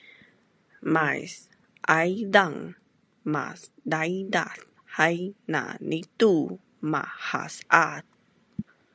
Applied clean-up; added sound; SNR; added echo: none; none; none; none.